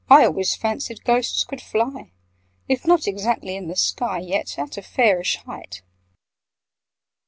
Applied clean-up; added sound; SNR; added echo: none; none; none; none.